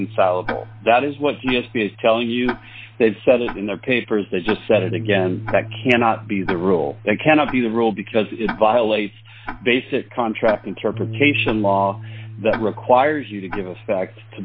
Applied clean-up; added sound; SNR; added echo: none; Tick-tock + Bass guitar; 13 dB; none.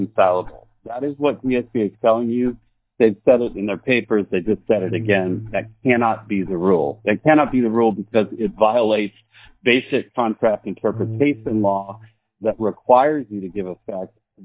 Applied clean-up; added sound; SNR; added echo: neural mask model DeepFilterNet 3.